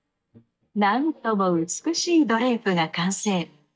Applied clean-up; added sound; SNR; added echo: neural mask model DeepFilterNet 3.